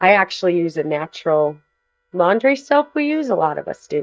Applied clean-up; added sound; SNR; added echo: neural mask model DeepFilterNet 3.